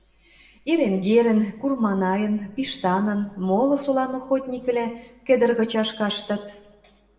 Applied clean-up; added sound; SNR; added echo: none; none; none; reverberation time 0.7 s.